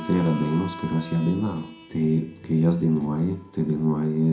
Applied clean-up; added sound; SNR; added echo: none; Harmonica; 18 dB; reverberation time 0.4 s.